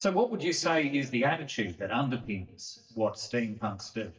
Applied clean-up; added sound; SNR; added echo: neural mask model DeepFilterNet 3.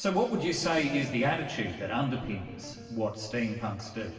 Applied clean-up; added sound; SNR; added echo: none; Guitar; 18 dB; reverberation time 2.3 s.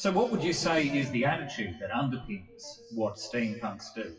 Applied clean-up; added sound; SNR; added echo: classical method WPE with log-MMSE.